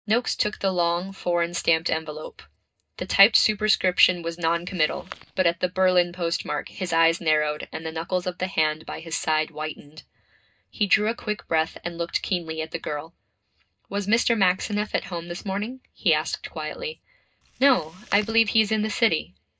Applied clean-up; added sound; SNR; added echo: neural mask model DeepFilterNet 3.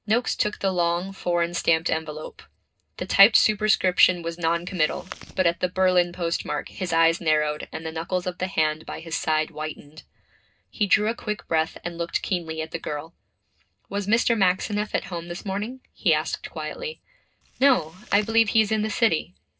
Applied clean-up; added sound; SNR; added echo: neural separator model SepFormer DNS4.